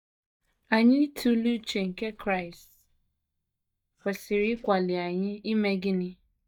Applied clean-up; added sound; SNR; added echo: neural mask model DeepFilterNet 3.